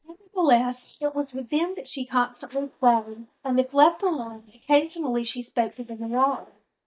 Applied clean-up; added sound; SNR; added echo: neural mask model DeepFilterNet 3.